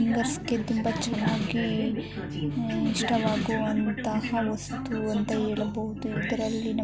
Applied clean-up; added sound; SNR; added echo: none; Snare drum; 8 dB; none.